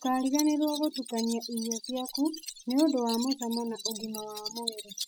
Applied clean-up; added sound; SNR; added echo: classical method spectral subtraction.